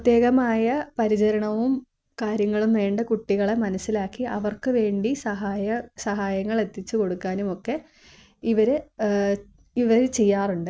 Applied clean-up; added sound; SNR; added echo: none; none; none; none.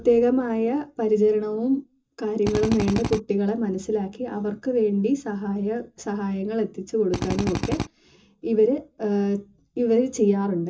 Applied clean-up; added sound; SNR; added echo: none; Drill; 3 dB; reverberation time 0.2 s.